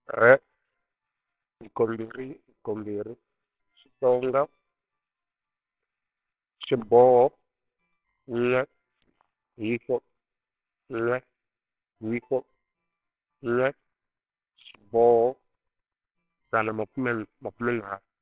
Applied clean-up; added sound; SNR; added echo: neural separator model SepFormer WHAMR!.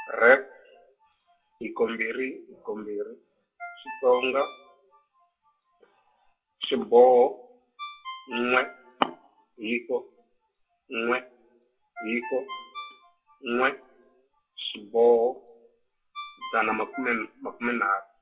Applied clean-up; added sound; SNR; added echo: classical method WPE with log-MMSE.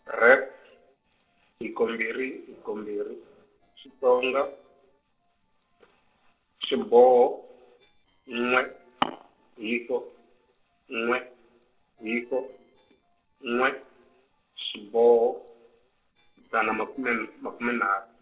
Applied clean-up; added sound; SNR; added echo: neural separator model SepFormer DNS4.